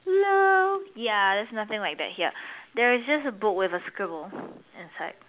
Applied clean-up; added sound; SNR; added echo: none; none; none; none.